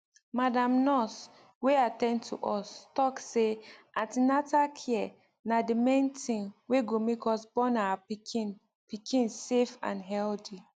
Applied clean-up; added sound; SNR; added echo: none; none; none; none.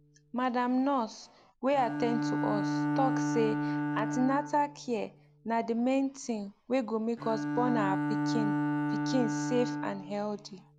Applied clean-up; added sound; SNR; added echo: none; Bowed string instrument; 2 dB; none.